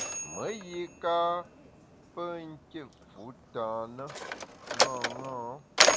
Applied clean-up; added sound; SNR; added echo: none; Mechanisms; -4 dB; none.